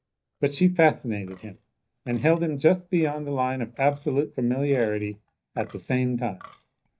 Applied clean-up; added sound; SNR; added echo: neural mask model DeepFilterNet 3.